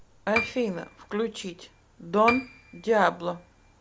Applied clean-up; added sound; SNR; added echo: none; Piano; 8 dB; none.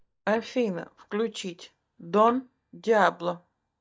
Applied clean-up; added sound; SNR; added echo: neural mask model DeepFilterNet 3.